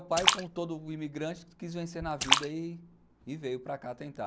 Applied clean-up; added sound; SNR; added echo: none; Splash, splatter; -2 dB; none.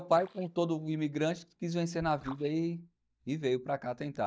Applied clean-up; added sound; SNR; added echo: neural mask model DeepFilterNet 3.